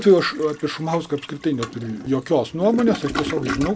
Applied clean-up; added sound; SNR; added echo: none; Toilet flush; 10 dB; none.